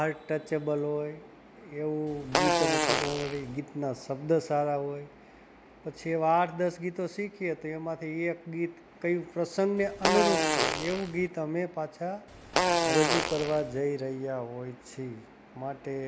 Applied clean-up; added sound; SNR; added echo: none; Fart; -3 dB; none.